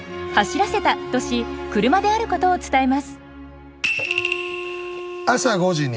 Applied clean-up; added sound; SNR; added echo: none; Wind instrument, woodwind instrument; 11 dB; none.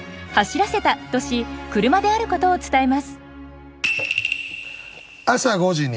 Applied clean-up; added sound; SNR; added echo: none; none; none; none.